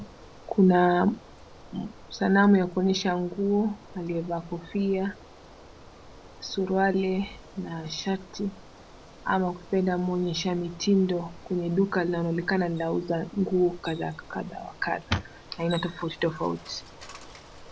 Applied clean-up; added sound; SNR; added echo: none; Bicycle; 19 dB; none.